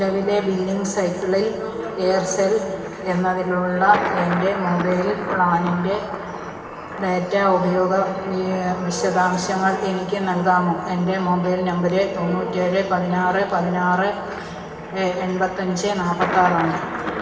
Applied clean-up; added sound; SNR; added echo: none; Thunder; 12 dB; reverberation time 2.4 s.